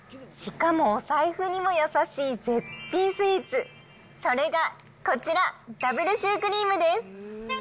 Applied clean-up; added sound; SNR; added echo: none; none; none; none.